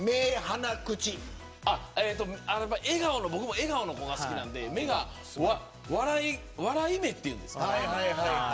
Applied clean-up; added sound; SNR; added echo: none; none; none; none.